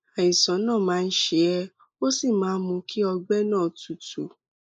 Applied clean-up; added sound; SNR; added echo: neural mask model Resemble Enhance denoiser.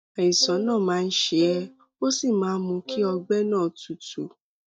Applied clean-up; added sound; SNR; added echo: neural mask model DeepFilterNet 3.